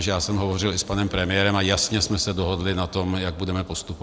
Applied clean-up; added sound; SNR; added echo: none; none; none; none.